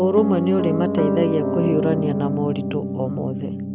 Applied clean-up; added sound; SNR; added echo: none; Piano; 1 dB; none.